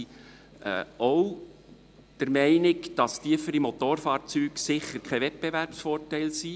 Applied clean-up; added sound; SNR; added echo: none; none; none; none.